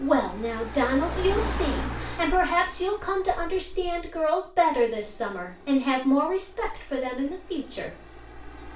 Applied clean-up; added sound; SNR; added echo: none; Car; 9 dB; reverberation time 0.4 s.